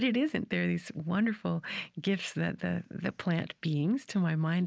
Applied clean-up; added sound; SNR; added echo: none; none; none; none.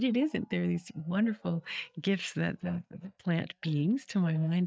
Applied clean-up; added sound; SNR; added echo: neural mask model DeepFilterNet 3.